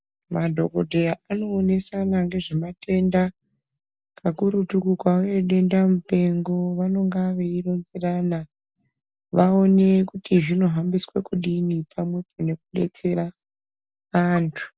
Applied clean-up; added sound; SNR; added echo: none; none; none; none.